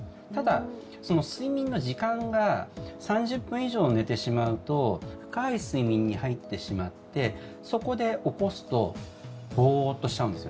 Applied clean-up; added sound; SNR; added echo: none; none; none; none.